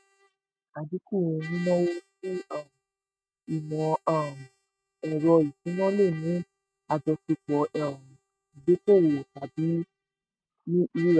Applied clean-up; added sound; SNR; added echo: neural mask model RNNoise.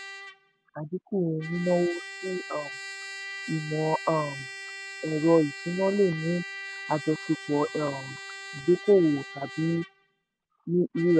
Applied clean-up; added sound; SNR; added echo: none; Trumpet; 13 dB; none.